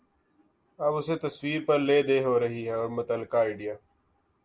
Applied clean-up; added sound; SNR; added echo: none; none; none; none.